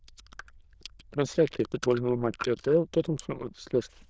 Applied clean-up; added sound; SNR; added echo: neural diffusion model UNIVERSE++.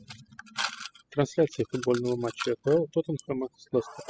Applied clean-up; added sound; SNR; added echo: classical method spectral subtraction.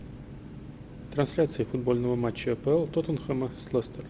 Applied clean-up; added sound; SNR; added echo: none; none; none; none.